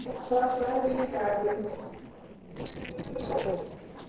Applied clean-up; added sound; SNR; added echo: neural separator model SepFormer DNS4.